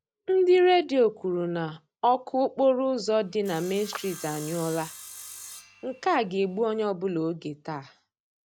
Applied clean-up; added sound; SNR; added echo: none; Sawing + Clapping; 17 dB; none.